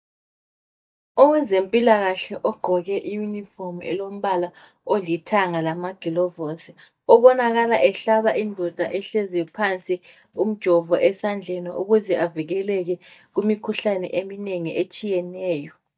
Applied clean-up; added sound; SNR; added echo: neural mask model DeepFilterNet 3.